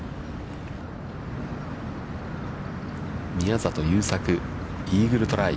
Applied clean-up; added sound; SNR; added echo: none; none; none; none.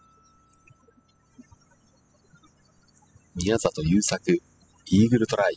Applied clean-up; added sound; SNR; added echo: classical method spectral subtraction.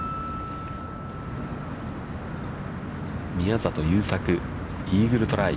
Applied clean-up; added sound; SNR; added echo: none; Piano; 16 dB; none.